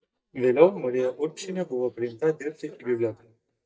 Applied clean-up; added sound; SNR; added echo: neural mask model DeepFilterNet 3.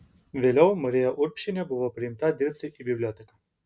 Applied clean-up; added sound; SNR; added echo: none; none; none; none.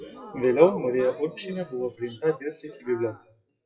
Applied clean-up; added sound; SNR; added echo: classical method WPE with log-MMSE.